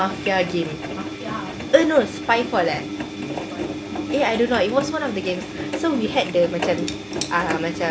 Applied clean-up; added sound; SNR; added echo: none; Engine; 6 dB; none.